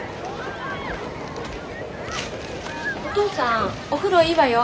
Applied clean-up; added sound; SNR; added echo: none; Human group actions; 10 dB; none.